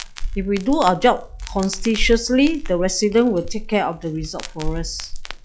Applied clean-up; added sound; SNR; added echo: classical method log-MMSE.